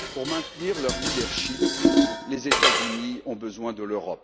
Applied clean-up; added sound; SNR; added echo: none; Dishes, pots, and pans; -5 dB; none.